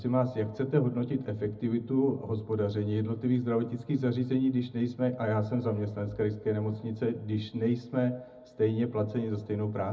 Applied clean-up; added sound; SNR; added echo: none; none; none; reverberation time 0.4 s.